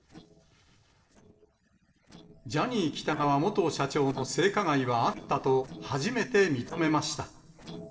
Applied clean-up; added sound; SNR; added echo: neural separator model SepFormer DNS4.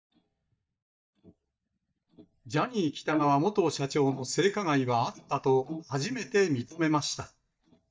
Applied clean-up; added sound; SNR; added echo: neural mask model DeepFilterNet 3.